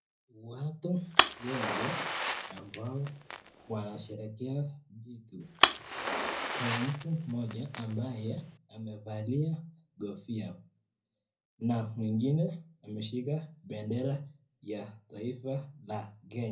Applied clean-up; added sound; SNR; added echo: none; Fire; -3 dB; reverberation time 0.4 s.